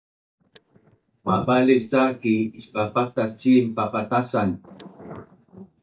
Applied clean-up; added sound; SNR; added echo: neural mask model DeepFilterNet 3.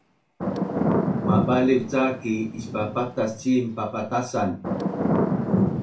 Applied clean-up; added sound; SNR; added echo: none; Thunder / Rain; 0 dB; reverberation time 0.3 s.